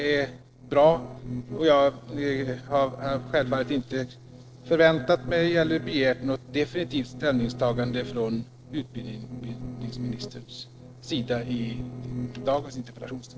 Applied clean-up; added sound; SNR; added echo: neural separator model SepFormer DNS4.